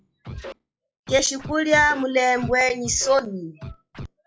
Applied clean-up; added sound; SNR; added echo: classical method log-MMSE.